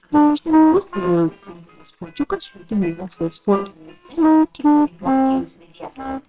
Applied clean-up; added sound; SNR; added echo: neural separator model SepFormer WHAMR!.